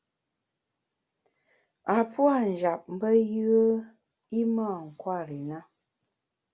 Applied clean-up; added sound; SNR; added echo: none; none; none; none.